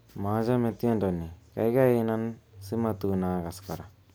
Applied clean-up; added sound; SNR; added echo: none; none; none; none.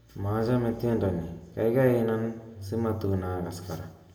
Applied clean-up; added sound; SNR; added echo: none; none; none; reverberation time 0.8 s.